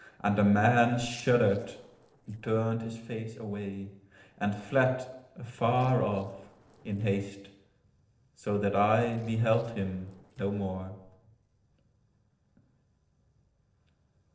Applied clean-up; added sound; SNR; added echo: neural separator model SepFormer DNS4.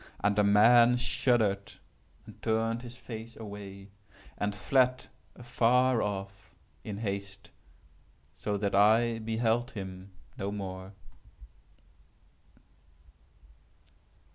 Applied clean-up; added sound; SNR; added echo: none; none; none; none.